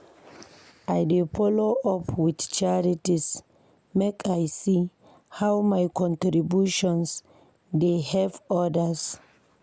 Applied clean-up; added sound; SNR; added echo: none; none; none; none.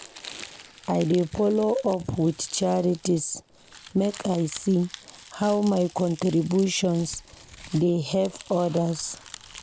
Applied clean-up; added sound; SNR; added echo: none; Crumpling, crinkling; 20 dB; none.